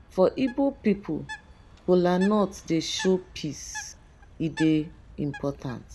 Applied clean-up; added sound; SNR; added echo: none; Bird; 17 dB; none.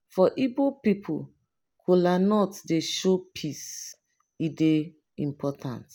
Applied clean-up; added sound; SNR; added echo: none; none; none; none.